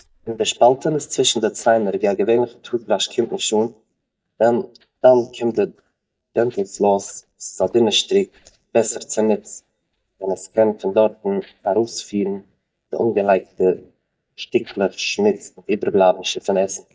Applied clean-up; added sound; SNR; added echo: neural mask model DeepFilterNet 3.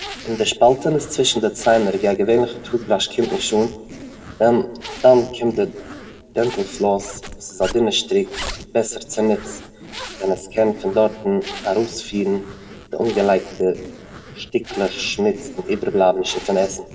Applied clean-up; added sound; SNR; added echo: none; Zipper (clothing); 16 dB; reverberation time 0.9 s.